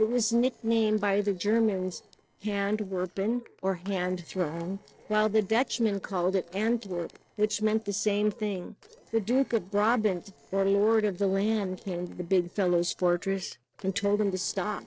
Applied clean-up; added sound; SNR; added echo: neural separator model SepFormer DNS4.